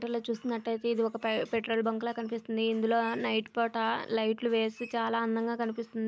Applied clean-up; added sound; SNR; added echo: none; none; none; none.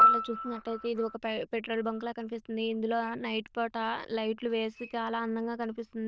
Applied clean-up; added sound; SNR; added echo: neural diffusion model UNIVERSE++.